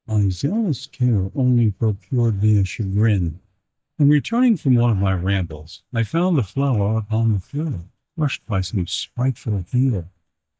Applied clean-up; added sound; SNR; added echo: neural mask model DeepFilterNet 3.